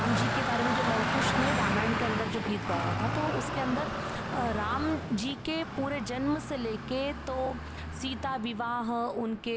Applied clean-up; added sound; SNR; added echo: none; Traffic noise, roadway noise; 0 dB; none.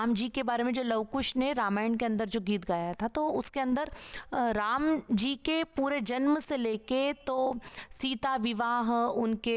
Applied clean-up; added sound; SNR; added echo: none; none; none; none.